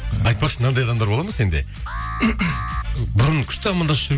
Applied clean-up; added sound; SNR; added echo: none; Alarm; 12 dB; none.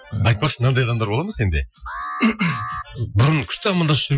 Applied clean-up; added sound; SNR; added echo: classical method Wiener filter.